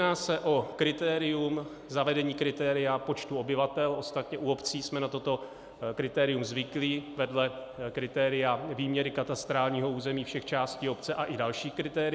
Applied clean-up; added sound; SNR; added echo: none; none; none; none.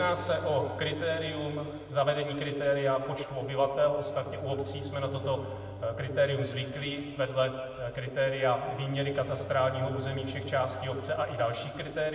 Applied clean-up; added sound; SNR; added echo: none; Bowed string instrument; 14 dB; reverberation time 1.7 s.